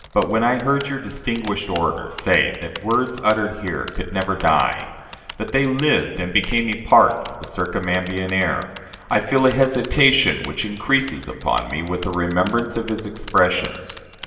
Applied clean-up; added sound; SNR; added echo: none; Typing; 19 dB; reverberation time 2.2 s.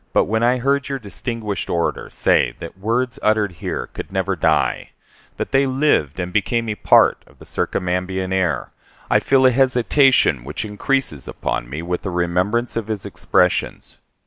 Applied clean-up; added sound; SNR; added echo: none; none; none; none.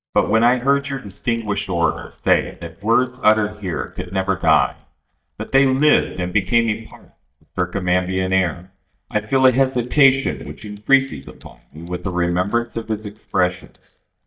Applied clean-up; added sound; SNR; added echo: neural mask model DeepFilterNet 3.